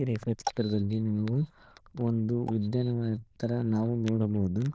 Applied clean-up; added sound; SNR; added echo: neural diffusion model UNIVERSE++.